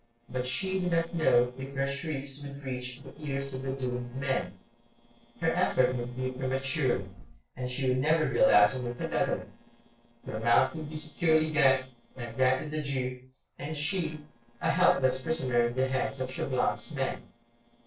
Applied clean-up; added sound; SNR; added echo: neural separator model SepFormer DNS4.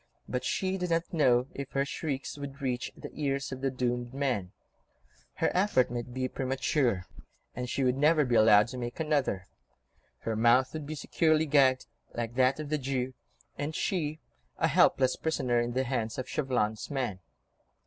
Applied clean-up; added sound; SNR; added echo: none; none; none; none.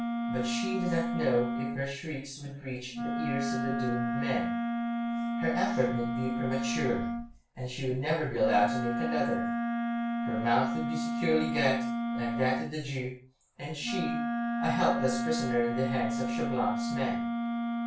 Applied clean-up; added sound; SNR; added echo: none; Wind instrument, woodwind instrument; -1 dB; reverberation time 0.3 s.